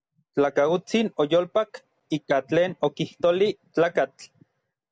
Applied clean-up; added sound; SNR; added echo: none; none; none; none.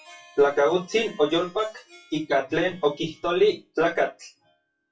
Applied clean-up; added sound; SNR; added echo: classical method WPE with log-MMSE.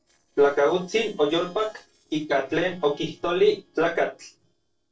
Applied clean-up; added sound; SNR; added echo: neural separator model SepFormer DNS4.